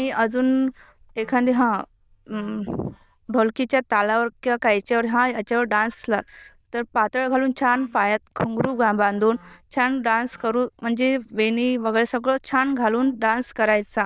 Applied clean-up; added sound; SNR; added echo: neural diffusion model UNIVERSE++.